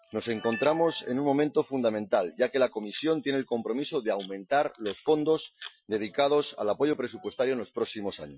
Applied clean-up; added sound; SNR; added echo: classical method Wiener filter.